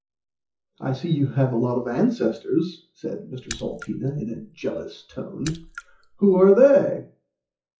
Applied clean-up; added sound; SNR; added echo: classical method WPE with log-MMSE.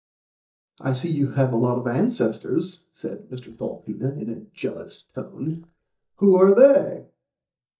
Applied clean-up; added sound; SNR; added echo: neural mask model DeepFilterNet 3.